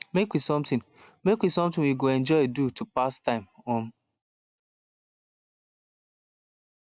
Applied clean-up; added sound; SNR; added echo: none; none; none; none.